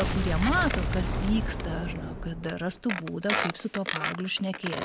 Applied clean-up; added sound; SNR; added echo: none; Boom + Squeak; 0 dB; none.